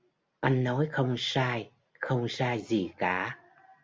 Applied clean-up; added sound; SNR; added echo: none; none; none; none.